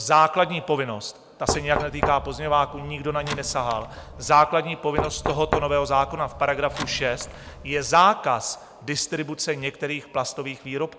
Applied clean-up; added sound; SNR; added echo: none; Knock; 8 dB; none.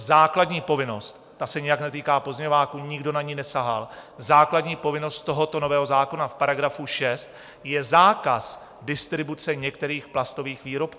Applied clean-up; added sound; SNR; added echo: none; none; none; none.